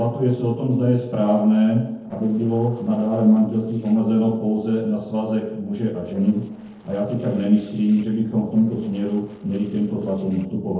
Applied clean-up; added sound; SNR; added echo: neural separator model SepFormer DNS4.